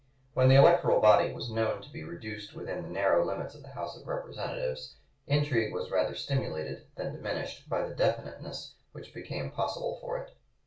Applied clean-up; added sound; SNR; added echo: none; none; none; reverberation time 0.3 s.